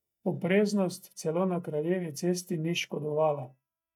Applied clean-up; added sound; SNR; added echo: neural mask model DeepFilterNet 3.